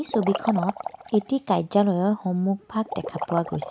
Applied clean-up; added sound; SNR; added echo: none; Liquid; 10 dB; none.